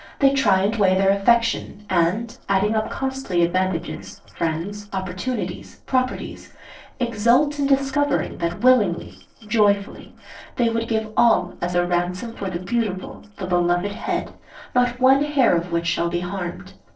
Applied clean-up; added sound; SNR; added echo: neural separator model SepFormer DNS4.